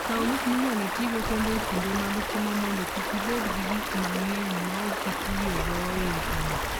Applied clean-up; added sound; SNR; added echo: none; Stream; -1 dB; none.